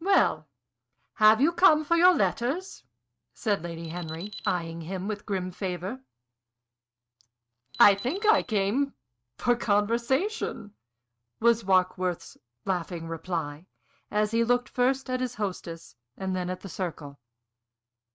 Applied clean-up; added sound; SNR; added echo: neural mask model RNNoise.